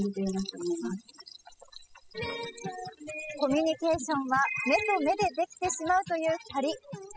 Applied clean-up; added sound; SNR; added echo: classical method spectral subtraction.